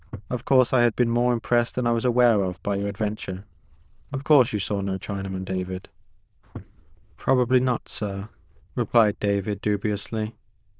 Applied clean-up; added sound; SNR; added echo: neural diffusion model UNIVERSE++.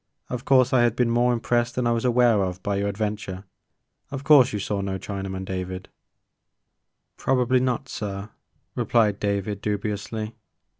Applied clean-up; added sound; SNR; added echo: none; none; none; none.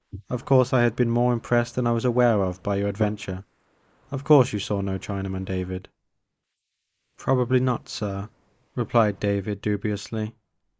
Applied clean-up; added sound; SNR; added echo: neural mask model Resemble Enhance denoiser.